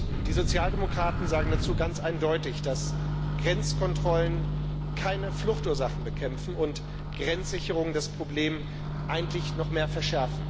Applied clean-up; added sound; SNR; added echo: none; Microwave oven; -1 dB; none.